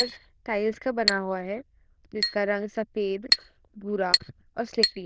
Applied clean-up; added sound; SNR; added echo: neural diffusion model UNIVERSE++.